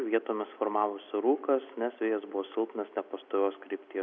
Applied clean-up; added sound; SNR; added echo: none; none; none; none.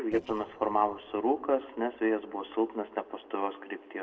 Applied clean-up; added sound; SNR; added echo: neural separator model SepFormer DNS4.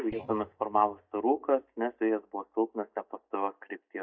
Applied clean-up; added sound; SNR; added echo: neural mask model DeepFilterNet 3.